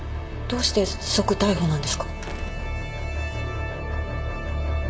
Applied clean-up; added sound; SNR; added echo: none; Squeak / Slam / Wood; 17 dB; reverberation time 1.3 s.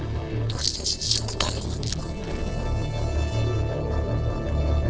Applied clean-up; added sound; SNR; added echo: neural separator model SepFormer DNS4.